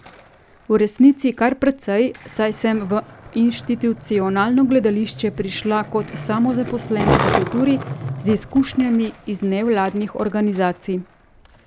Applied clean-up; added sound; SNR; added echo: none; Skateboard; 9 dB; none.